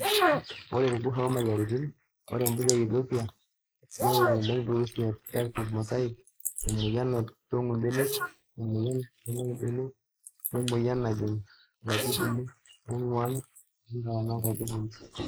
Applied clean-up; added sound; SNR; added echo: neural mask model Resemble Enhance denoiser.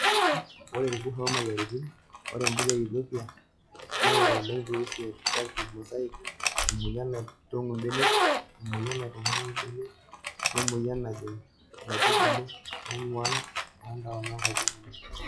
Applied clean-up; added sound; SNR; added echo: classical method log-MMSE.